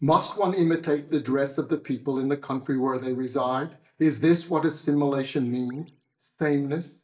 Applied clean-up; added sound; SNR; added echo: neural mask model DeepFilterNet 3.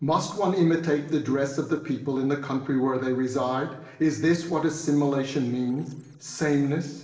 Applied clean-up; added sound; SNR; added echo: neural separator model SepFormer DNS4.